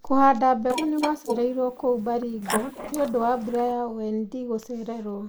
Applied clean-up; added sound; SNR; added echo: neural mask model Resemble Enhance denoiser.